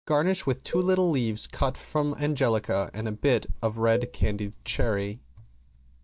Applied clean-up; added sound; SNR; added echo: neural mask model DeepFilterNet 3.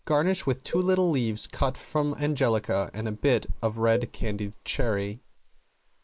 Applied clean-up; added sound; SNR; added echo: neural mask model Resemble Enhance denoiser.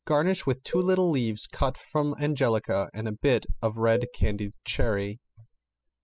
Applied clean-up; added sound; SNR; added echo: classical method spectral subtraction.